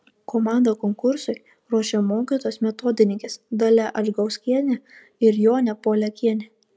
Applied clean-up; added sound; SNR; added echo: none; none; none; none.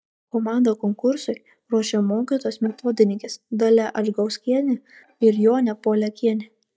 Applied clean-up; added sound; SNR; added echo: neural mask model DeepFilterNet 3.